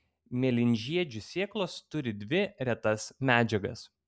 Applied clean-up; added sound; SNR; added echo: none; none; none; none.